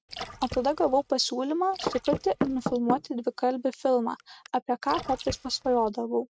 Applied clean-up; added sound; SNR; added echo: neural mask model RNNoise.